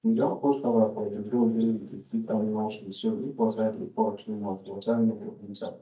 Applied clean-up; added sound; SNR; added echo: neural mask model DeepFilterNet 3.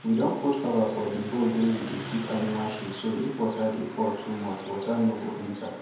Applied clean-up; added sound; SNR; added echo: none; Car passing by; 14 dB; reverberation time 0.9 s.